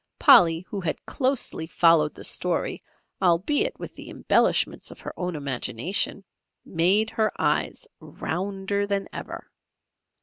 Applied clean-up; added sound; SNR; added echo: none; none; none; none.